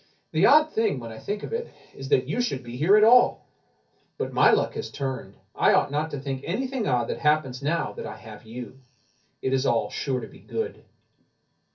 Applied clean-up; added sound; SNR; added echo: none; none; none; reverberation time 0.3 s.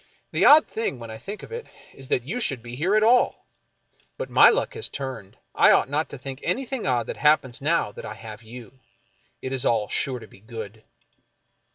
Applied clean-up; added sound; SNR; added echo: none; none; none; none.